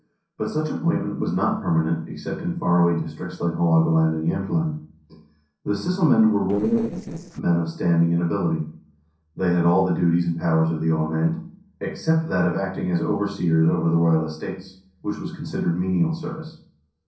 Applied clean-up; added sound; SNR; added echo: neural separator model SepFormer DNS4.